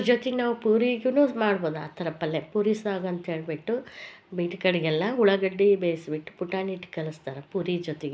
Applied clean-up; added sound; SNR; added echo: none; none; none; none.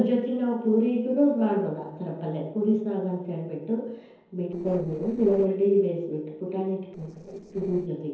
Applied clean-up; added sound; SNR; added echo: neural separator model SepFormer DNS4.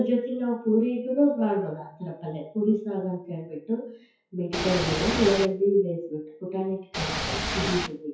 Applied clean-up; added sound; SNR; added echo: classical method WPE with log-MMSE.